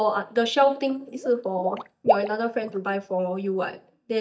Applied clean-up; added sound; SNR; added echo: neural mask model DeepFilterNet 3.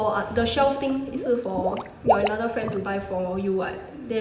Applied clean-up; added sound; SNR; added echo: none; Water / Liquid; 5 dB; reverberation time 0.8 s.